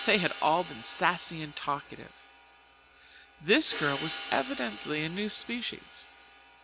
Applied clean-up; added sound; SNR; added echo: none; Hi-hat; 12 dB; none.